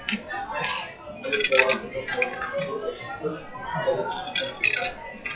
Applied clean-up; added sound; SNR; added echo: classical method WPE with log-MMSE.